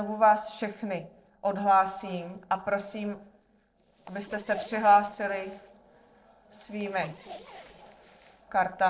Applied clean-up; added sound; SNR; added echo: neural separator model SepFormer DNS4.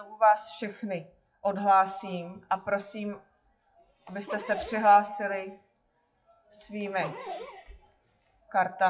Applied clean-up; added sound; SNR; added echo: classical method WPE with log-MMSE.